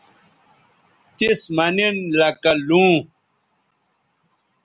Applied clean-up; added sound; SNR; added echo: none; none; none; none.